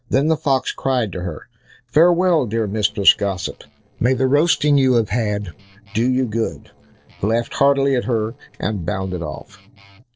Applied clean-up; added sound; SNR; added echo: neural separator model SepFormer DNS4.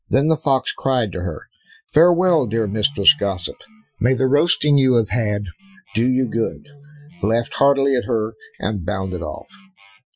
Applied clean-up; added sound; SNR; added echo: classical method Wiener filter.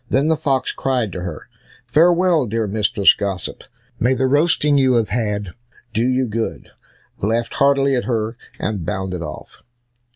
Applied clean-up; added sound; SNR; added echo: none; none; none; none.